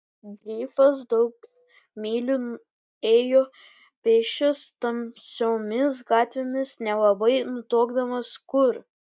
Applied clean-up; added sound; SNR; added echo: neural mask model DeepFilterNet 3.